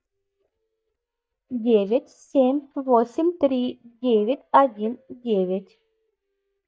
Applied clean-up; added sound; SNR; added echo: neural mask model DeepFilterNet 3.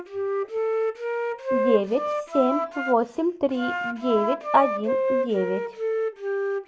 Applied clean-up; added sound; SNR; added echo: none; Wind instrument, woodwind instrument; 1 dB; none.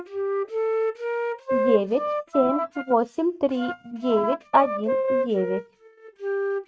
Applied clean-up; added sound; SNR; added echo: neural mask model RNNoise.